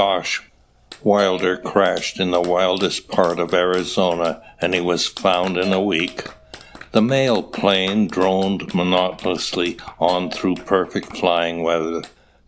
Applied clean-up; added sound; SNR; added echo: none; Clapping + Bell / Percussion; 19 dB; none.